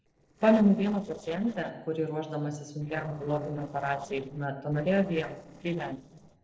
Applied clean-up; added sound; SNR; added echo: neural separator model SepFormer DNS4.